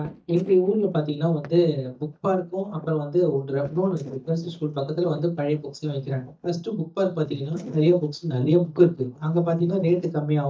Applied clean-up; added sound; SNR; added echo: neural mask model DeepFilterNet 3.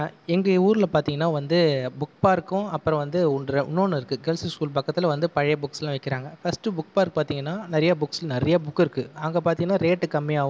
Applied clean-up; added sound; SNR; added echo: none; none; none; none.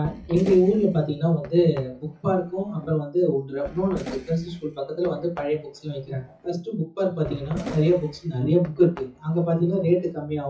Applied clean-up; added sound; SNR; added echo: classical method WPE with log-MMSE.